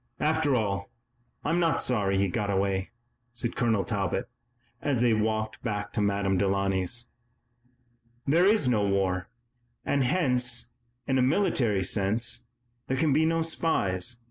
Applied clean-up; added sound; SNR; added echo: none; none; none; none.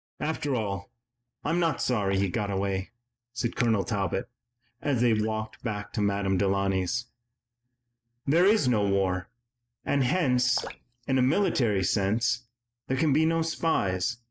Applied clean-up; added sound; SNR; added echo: neural mask model DeepFilterNet 3.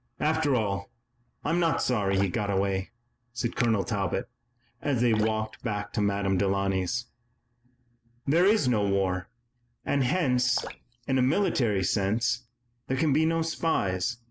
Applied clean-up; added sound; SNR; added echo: none; Drip + Finger snapping; 18 dB; none.